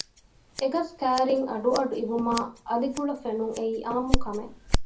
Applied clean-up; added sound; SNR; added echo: none; Scissors; 3 dB; reverberation time 0.3 s.